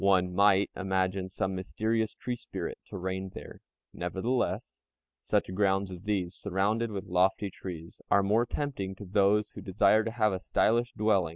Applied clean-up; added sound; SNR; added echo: none; none; none; none.